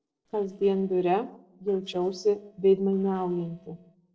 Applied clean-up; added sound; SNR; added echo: neural separator model SepFormer DNS4.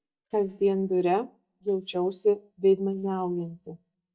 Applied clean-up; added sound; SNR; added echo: neural mask model DeepFilterNet 3.